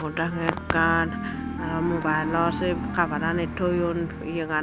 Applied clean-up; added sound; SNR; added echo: none; Wind instrument, woodwind instrument; 11 dB; none.